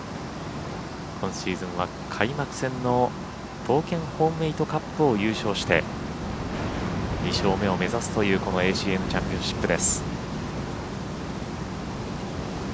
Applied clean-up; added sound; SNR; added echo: none; none; none; none.